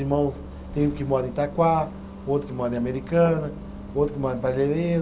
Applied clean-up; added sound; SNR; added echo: none; Bus; 13 dB; none.